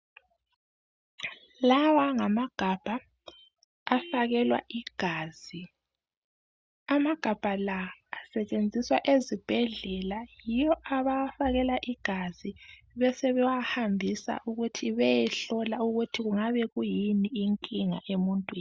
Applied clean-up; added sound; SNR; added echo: none; none; none; none.